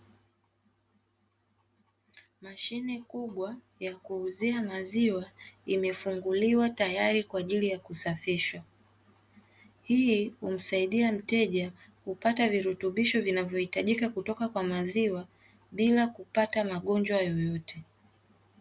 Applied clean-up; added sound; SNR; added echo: none; none; none; none.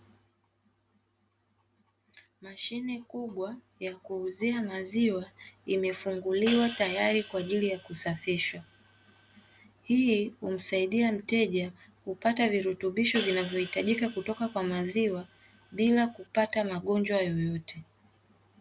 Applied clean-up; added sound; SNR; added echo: none; Hi-hat; 14 dB; none.